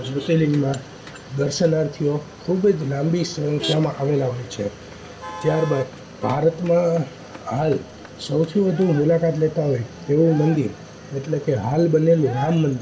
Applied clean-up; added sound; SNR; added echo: none; Motor vehicle (road); 16 dB; reverberation time 0.4 s.